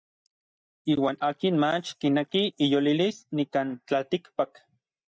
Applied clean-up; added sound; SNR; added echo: neural mask model DeepFilterNet 3.